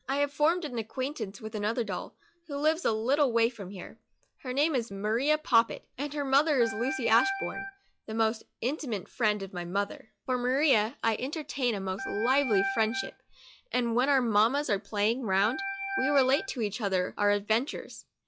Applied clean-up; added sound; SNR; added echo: classical method log-MMSE.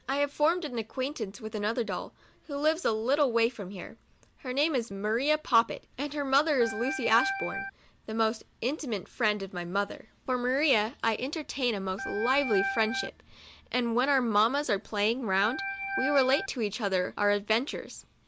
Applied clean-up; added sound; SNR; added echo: none; Organ; 4 dB; none.